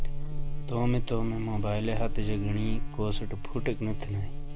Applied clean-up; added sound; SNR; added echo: none; Buzz; -3 dB; none.